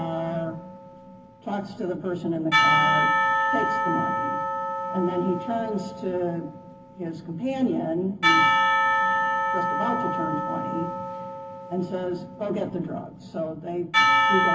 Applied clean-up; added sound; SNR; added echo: none; Percussion; -4 dB; reverberation time 0.3 s.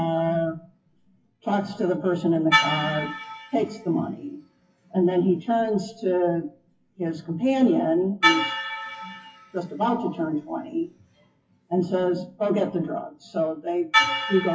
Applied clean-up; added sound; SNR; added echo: classical method WPE with log-MMSE.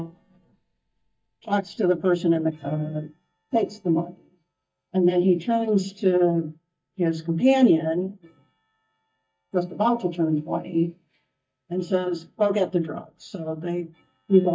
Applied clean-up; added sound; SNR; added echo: neural mask model DeepFilterNet 3.